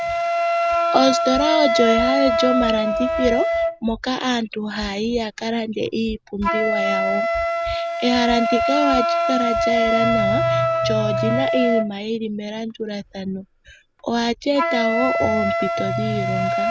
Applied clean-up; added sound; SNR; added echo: none; Wind instrument, woodwind instrument; -1 dB; none.